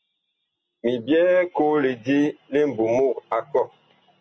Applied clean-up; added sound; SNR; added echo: none; none; none; none.